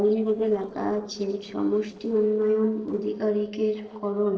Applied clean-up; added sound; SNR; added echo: neural separator model SepFormer DNS4.